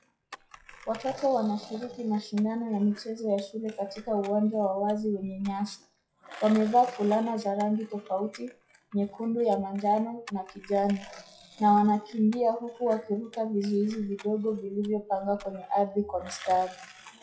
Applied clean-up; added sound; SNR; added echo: classical method WPE with log-MMSE.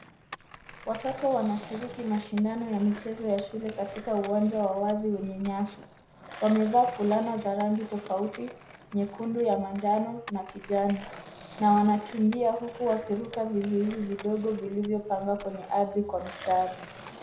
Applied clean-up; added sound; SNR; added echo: none; Skateboard; 17 dB; reverberation time 0.4 s.